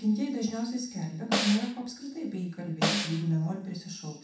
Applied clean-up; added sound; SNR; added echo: none; Snare drum; 2 dB; reverberation time 0.7 s.